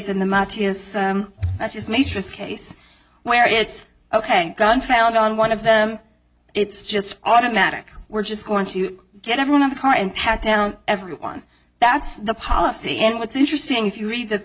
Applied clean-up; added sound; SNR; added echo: none; none; none; none.